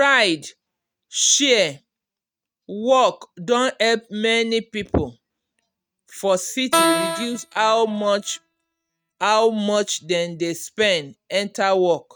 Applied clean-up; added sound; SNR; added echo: neural mask model RNNoise.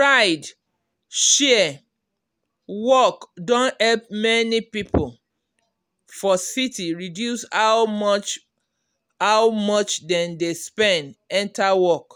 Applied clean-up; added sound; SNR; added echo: none; none; none; none.